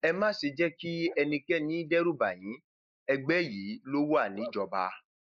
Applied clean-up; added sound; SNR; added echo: neural mask model Resemble Enhance denoiser.